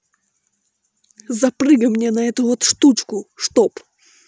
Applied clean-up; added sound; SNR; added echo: none; none; none; none.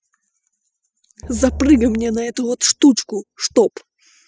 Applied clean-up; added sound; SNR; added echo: classical method spectral subtraction.